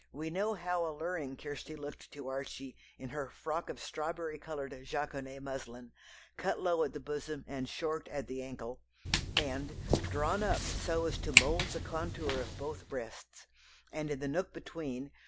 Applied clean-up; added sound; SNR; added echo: none; Walk, footsteps; -4 dB; none.